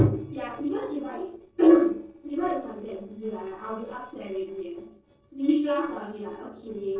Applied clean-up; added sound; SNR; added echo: neural separator model SepFormer DNS4.